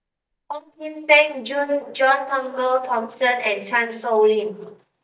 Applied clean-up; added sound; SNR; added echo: neural mask model DeepFilterNet 3.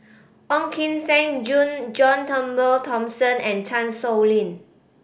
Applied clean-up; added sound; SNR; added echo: none; none; none; none.